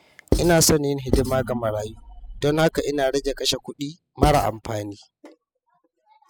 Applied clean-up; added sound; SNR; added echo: classical method spectral subtraction.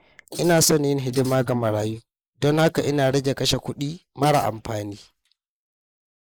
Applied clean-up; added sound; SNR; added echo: neural mask model Resemble Enhance denoiser.